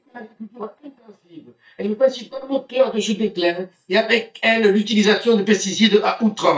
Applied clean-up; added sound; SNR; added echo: neural mask model DeepFilterNet 3.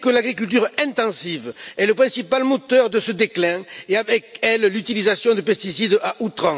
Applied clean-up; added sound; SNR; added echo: none; none; none; none.